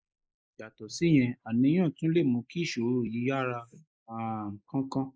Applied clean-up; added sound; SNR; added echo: neural mask model Resemble Enhance denoiser.